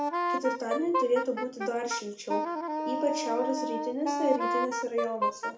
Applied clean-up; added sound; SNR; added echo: none; Wind instrument, woodwind instrument; 0 dB; reverberation time 0.4 s.